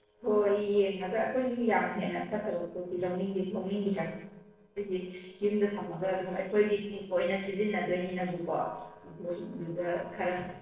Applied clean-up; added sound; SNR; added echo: neural separator model SepFormer DNS4.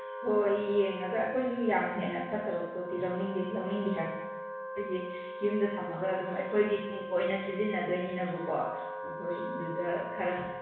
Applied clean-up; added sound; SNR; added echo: none; Wind instrument, woodwind instrument; 8 dB; reverberation time 1.1 s.